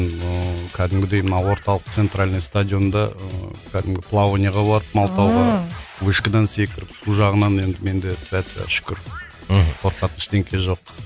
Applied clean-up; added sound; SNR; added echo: none; none; none; none.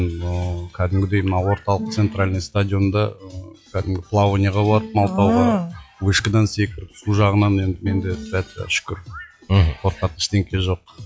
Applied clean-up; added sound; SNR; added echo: classical method log-MMSE.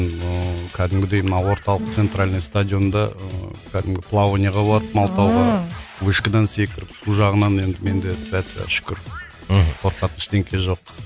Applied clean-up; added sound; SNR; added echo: none; Bowed string instrument; 17 dB; none.